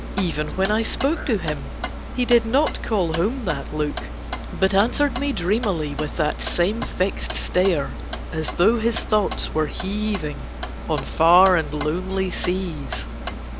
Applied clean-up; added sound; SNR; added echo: none; Clock; 6 dB; none.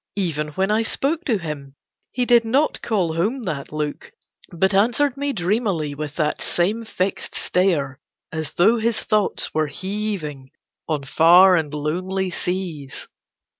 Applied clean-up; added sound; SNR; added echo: none; none; none; none.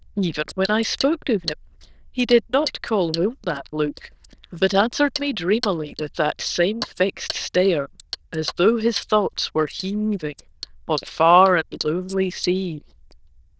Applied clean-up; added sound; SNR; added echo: neural diffusion model UNIVERSE++.